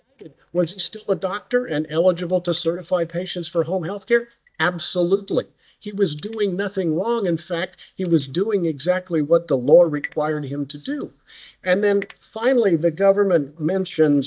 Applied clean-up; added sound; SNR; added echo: neural mask model DeepFilterNet 3.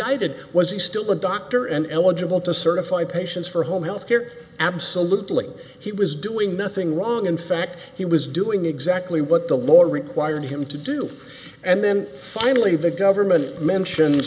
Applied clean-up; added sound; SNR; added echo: none; none; none; none.